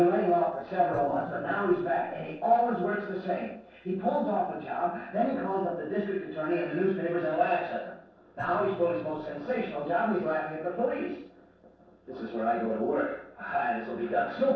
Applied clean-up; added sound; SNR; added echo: neural separator model SepFormer DNS4.